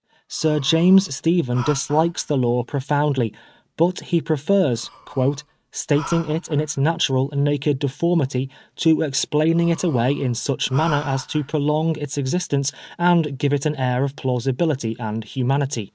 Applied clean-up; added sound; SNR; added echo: neural mask model RNNoise.